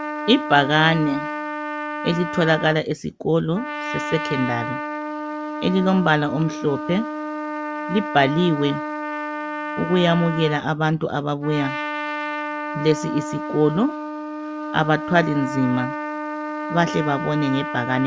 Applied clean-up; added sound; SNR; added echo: none; Trumpet; 6 dB; none.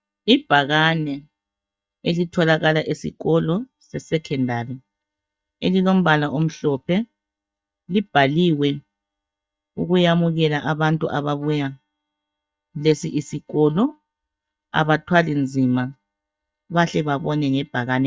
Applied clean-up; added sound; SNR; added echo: neural mask model DeepFilterNet 3.